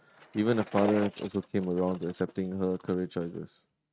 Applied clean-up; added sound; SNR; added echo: neural mask model RNNoise.